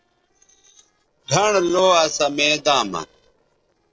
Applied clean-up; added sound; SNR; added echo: neural separator model SepFormer DNS4.